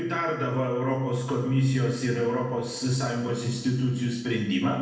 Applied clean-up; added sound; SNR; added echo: none; none; none; reverberation time 0.9 s.